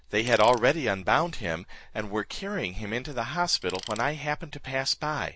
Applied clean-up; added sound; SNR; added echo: none; Tools; 16 dB; none.